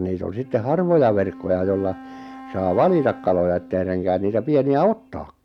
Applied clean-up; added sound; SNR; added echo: none; Wind instrument, woodwind instrument; 19 dB; none.